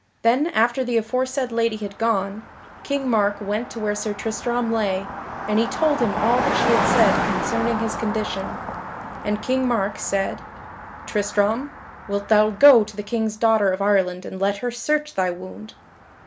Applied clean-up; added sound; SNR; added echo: none; Car passing by; 7 dB; none.